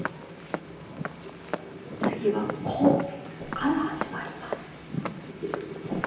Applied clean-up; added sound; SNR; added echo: none; Walk, footsteps; 3 dB; reverberation time 0.9 s.